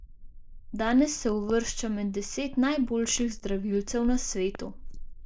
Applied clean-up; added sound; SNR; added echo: neural mask model Resemble Enhance denoiser.